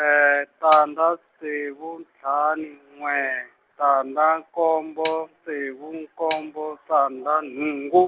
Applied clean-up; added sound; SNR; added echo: none; Snare drum; 18 dB; none.